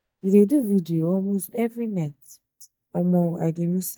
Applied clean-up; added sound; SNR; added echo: neural mask model DeepFilterNet 3.